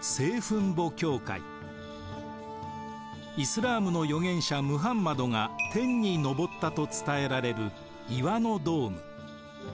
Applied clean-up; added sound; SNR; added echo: none; none; none; none.